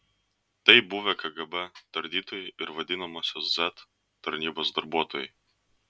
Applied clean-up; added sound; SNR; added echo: none; none; none; none.